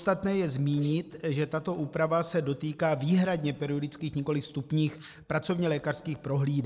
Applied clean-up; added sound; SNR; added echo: neural mask model Resemble Enhance denoiser.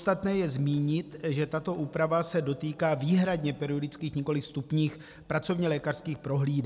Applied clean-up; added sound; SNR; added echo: none; none; none; none.